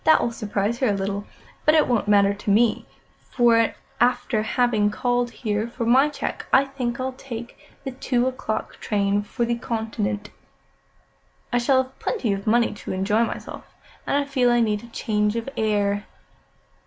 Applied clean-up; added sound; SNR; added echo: none; none; none; none.